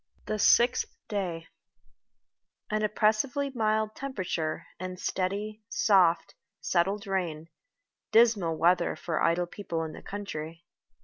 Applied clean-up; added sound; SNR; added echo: none; none; none; none.